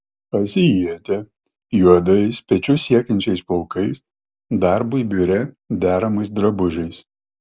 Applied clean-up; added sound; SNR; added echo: none; none; none; none.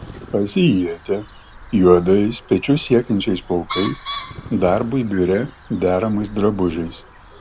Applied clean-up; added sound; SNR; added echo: none; Bird; 12 dB; none.